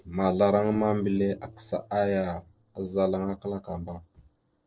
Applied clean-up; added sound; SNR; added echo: neural separator model SepFormer DNS4.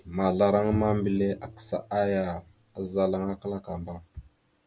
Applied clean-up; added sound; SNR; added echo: none; Bowed string instrument; 11 dB; none.